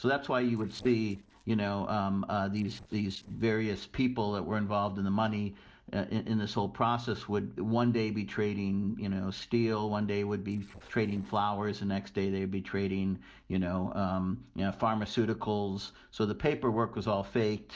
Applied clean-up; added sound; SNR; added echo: neural separator model SepFormer DNS4.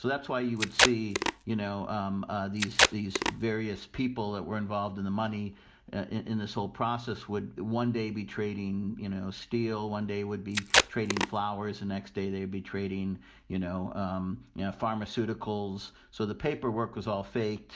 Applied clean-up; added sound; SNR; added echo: none; Packing tape, duct tape; -4 dB; none.